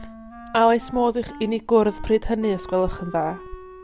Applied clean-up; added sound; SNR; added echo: none; Wind instrument, woodwind instrument; 18 dB; none.